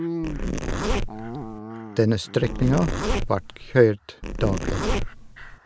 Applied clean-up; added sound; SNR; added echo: none; Dog + Zipper (clothing); 2 dB; none.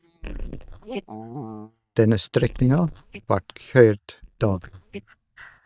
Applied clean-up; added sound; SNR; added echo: neural mask model DeepFilterNet 3.